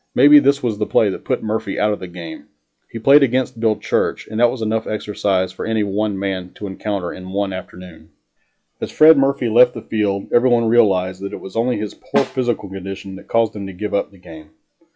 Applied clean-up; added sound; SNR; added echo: classical method log-MMSE.